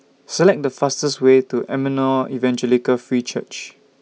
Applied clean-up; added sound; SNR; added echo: none; none; none; none.